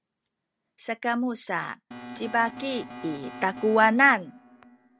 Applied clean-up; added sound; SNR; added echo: none; Alarm; 15 dB; none.